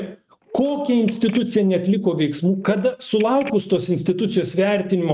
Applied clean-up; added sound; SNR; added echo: neural mask model RNNoise.